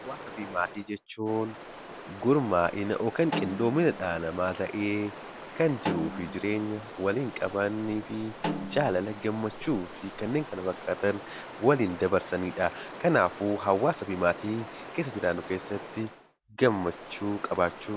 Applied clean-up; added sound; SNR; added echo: none; Stream + Snare drum; 11 dB; none.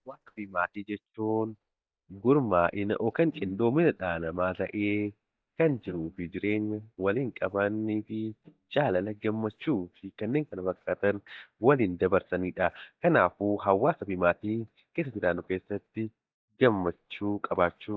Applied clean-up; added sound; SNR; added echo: neural mask model DeepFilterNet 3.